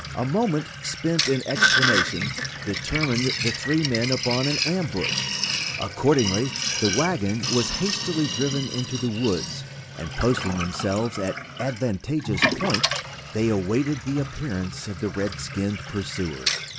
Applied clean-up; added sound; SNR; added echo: none; Sink (filling or washing); 2 dB; none.